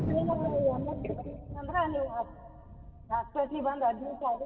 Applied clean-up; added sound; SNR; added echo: none; Thunder; 7 dB; reverberation time 2.0 s.